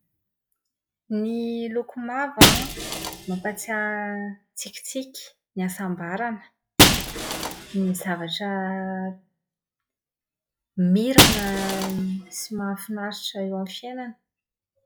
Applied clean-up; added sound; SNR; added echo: classical method log-MMSE.